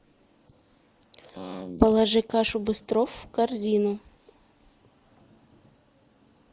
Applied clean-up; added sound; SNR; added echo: neural mask model Resemble Enhance denoiser.